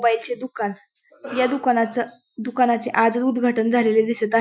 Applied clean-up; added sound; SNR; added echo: classical method Wiener filter.